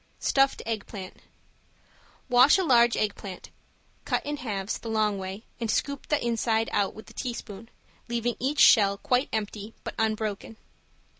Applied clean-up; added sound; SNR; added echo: none; none; none; none.